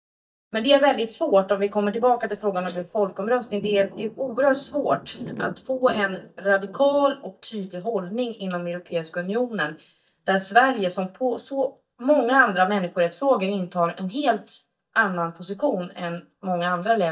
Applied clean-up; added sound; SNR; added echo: neural mask model DeepFilterNet 3.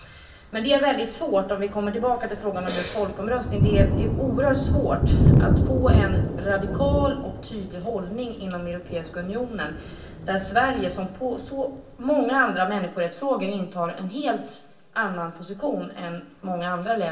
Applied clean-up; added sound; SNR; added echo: none; Thunder; 0 dB; reverberation time 0.3 s.